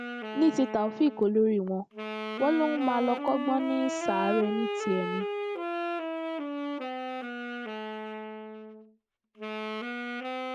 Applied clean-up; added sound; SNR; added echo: none; Wind instrument, woodwind instrument; 4 dB; none.